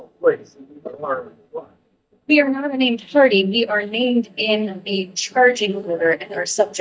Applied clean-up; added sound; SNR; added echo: neural mask model DeepFilterNet 3.